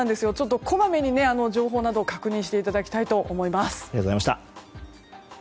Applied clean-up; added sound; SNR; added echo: none; none; none; none.